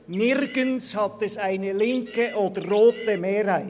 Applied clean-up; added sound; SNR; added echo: none; Bird; 18 dB; none.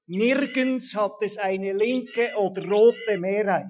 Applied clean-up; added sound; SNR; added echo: classical method Wiener filter.